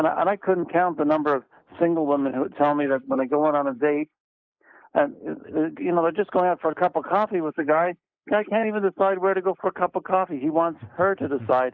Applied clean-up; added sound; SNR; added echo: neural mask model Resemble Enhance denoiser.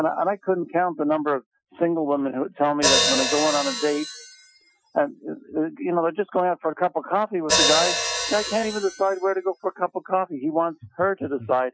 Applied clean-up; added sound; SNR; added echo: classical method Wiener filter.